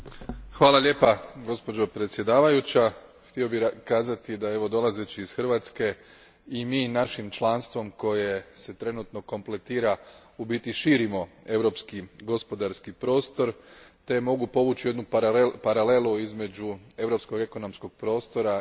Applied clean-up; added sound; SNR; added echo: none; none; none; none.